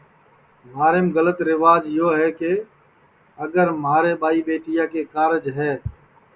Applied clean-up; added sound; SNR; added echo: none; none; none; none.